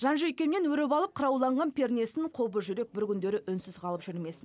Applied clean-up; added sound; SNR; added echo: none; none; none; none.